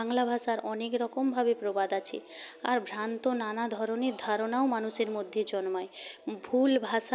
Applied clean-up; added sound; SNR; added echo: none; none; none; none.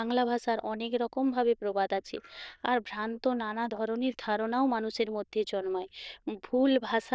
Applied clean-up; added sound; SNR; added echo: neural diffusion model UNIVERSE++.